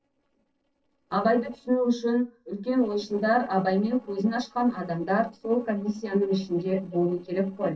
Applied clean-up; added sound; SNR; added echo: neural separator model SepFormer DNS4.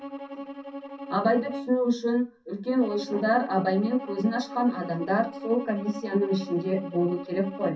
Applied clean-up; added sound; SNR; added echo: none; Bowed string instrument; 12 dB; reverberation time 0.3 s.